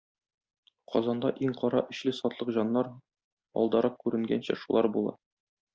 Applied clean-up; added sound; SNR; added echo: none; none; none; none.